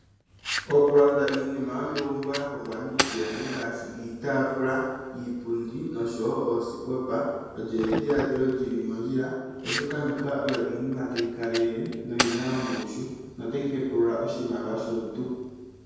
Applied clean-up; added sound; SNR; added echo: none; Fire; 10 dB; reverberation time 1.2 s.